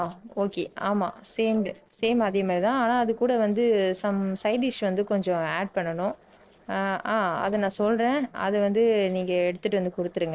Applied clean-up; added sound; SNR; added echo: neural separator model SepFormer DNS4.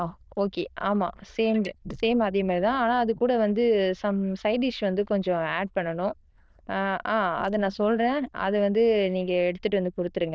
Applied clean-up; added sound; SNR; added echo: neural diffusion model UNIVERSE++.